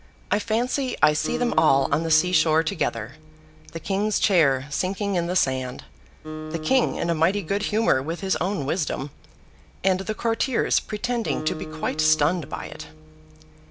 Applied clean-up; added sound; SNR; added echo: none; Acoustic guitar; 14 dB; none.